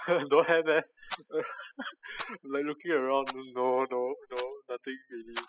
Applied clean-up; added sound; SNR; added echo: classical method spectral subtraction.